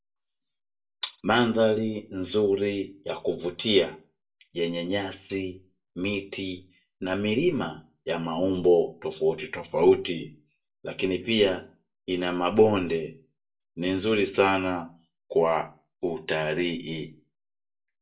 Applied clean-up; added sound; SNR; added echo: none; none; none; reverberation time 0.2 s.